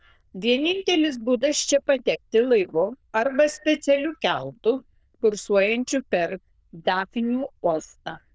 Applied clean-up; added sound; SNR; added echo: neural diffusion model UNIVERSE++.